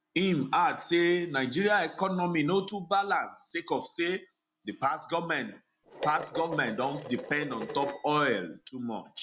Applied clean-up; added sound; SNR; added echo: none; Dishes, pots, and pans; 11 dB; none.